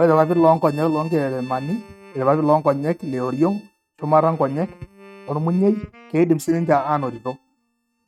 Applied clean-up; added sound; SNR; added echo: neural mask model RNNoise.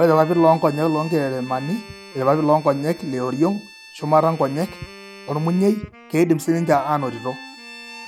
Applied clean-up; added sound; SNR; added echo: none; Bowed string instrument + Wind instrument, woodwind instrument; 19 dB; none.